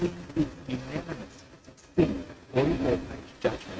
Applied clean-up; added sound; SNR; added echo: neural mask model RNNoise.